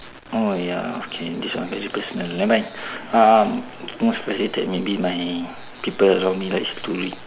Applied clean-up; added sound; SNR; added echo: none; none; none; none.